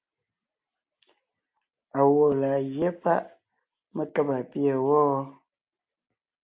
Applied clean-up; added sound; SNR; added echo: none; none; none; none.